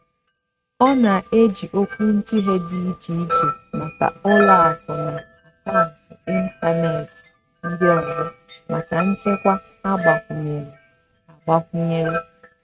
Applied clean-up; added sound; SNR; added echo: neural mask model RNNoise.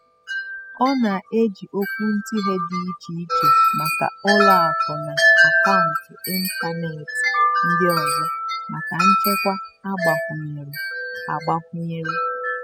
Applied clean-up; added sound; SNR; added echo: classical method spectral subtraction.